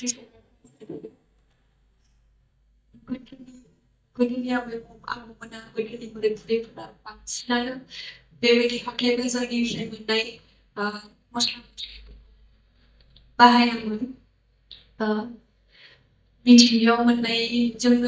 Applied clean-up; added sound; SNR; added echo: neural mask model DeepFilterNet 3.